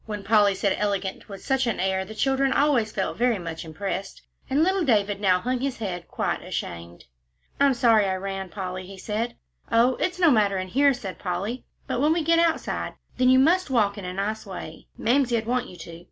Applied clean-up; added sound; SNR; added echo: none; none; none; none.